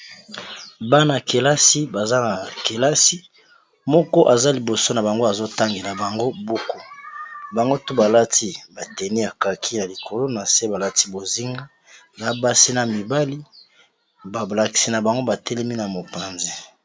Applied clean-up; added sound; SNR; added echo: none; none; none; none.